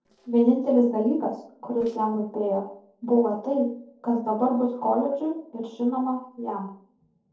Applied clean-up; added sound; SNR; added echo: neural separator model SepFormer DNS4.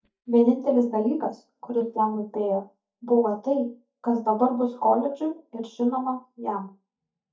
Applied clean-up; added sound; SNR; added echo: neural mask model DeepFilterNet 3.